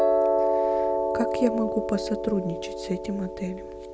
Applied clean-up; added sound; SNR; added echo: none; Piano; -4 dB; none.